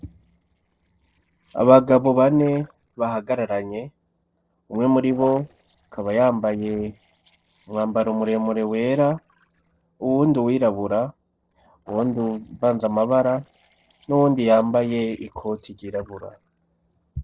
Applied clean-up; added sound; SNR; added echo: neural separator model SepFormer DNS4.